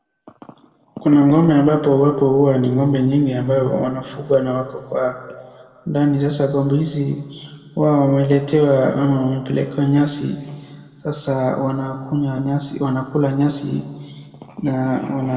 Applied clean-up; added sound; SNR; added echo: none; none; none; reverberation time 1.5 s.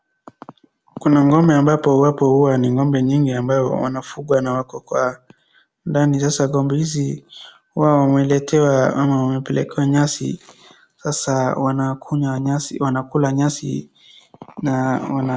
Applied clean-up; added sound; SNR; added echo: none; none; none; none.